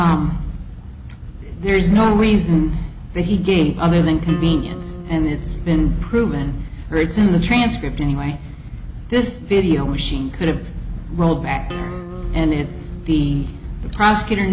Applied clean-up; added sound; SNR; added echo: none; Acoustic guitar; 16 dB; none.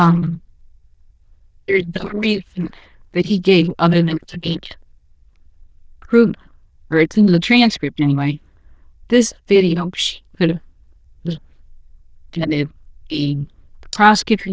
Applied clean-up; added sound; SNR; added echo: neural diffusion model UNIVERSE++.